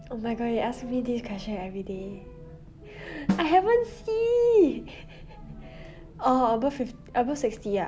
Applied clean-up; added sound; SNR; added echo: none; Drum; 11 dB; none.